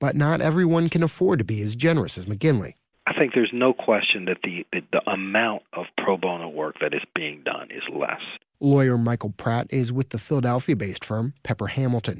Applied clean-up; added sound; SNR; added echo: none; none; none; none.